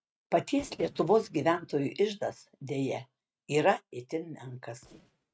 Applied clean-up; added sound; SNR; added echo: neural mask model RNNoise.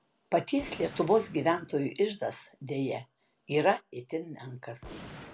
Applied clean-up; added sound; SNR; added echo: none; Gunshot, gunfire; 19 dB; none.